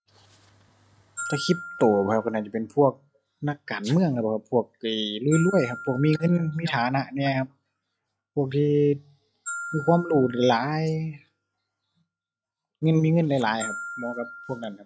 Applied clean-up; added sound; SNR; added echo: classical method log-MMSE.